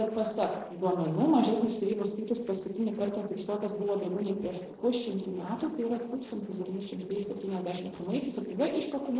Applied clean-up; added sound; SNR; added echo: neural separator model SepFormer DNS4.